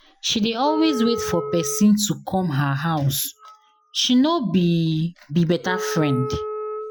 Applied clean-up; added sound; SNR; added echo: classical method Wiener filter.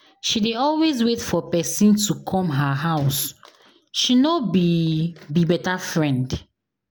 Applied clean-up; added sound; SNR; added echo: none; none; none; none.